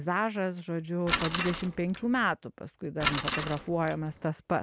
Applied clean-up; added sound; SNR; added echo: none; Bicycle; 2 dB; none.